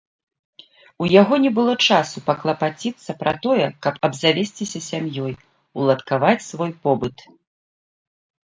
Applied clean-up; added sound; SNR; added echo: none; none; none; none.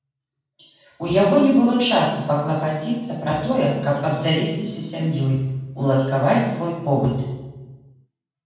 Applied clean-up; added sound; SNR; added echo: none; none; none; reverberation time 1.2 s.